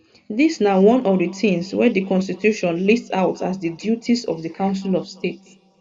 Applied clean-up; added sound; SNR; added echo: none; none; none; reverberation time 2.0 s.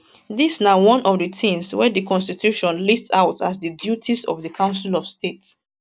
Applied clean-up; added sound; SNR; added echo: none; none; none; none.